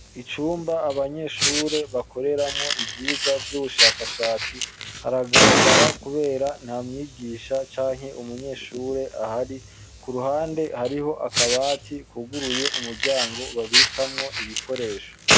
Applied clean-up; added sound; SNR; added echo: none; Fire; -2 dB; none.